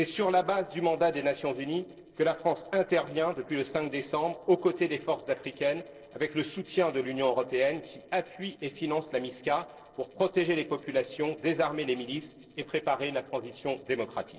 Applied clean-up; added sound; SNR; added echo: neural separator model SepFormer DNS4.